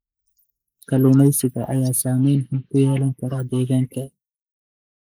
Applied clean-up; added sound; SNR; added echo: neural mask model Resemble Enhance denoiser.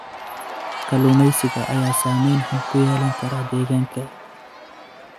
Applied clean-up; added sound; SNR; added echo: none; Crowd / Cheering; 9 dB; none.